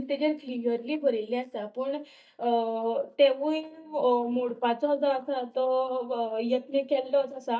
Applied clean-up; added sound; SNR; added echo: neural mask model DeepFilterNet 3.